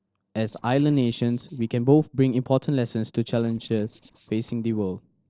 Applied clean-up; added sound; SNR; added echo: neural separator model SepFormer DNS4.